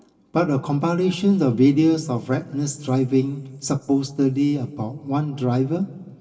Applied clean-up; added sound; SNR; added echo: none; none; none; reverberation time 1.9 s.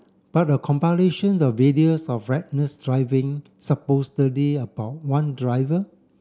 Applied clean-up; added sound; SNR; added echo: none; none; none; none.